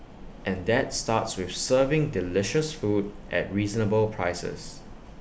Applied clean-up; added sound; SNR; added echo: none; none; none; none.